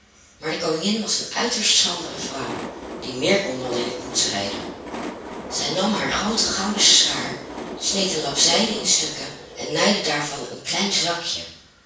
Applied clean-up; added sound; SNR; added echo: none; Train; 12 dB; reverberation time 0.7 s.